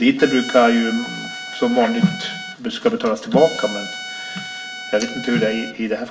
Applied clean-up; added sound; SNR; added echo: none; Trumpet; 12 dB; reverberation time 0.4 s.